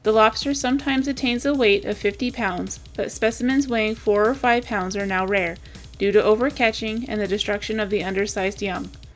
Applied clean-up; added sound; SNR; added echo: none; Drum kit; 19 dB; none.